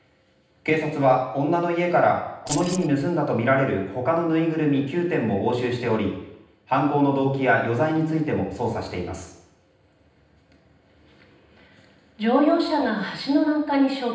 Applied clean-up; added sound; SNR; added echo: none; Keys jangling; 11 dB; reverberation time 0.9 s.